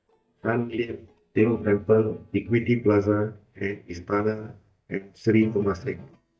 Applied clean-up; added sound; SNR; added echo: neural mask model DeepFilterNet 3.